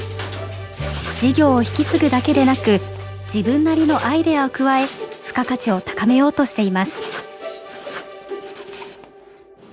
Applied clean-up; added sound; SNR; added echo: none; Writing; 17 dB; none.